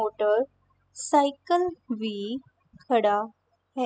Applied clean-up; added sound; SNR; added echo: classical method spectral subtraction.